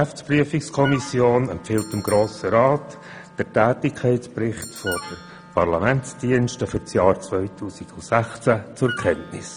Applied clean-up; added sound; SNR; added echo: none; Bell + Wind instrument, woodwind instrument; 17 dB; none.